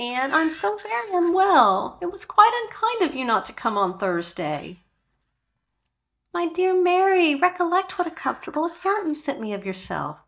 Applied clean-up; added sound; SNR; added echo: neural mask model DeepFilterNet 3.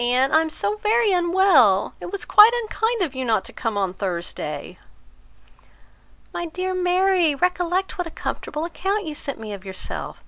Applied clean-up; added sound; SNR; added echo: none; none; none; none.